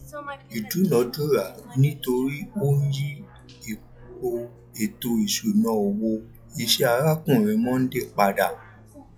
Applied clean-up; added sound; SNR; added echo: classical method log-MMSE.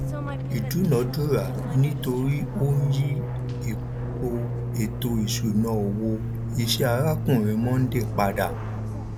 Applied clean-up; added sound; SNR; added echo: none; Fixed-wing aircraft, airplane; 3 dB; none.